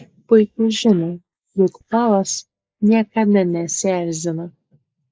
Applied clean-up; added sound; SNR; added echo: neural mask model Resemble Enhance denoiser.